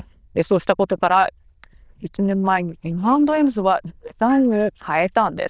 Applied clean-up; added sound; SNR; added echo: neural diffusion model UNIVERSE++.